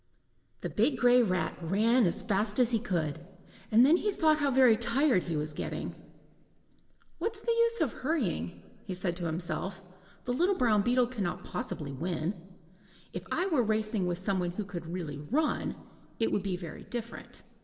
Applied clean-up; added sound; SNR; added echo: none; none; none; reverberation time 1.5 s.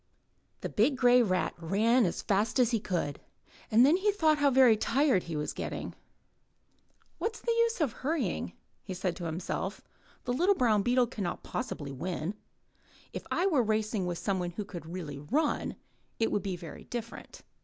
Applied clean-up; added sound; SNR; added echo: none; none; none; none.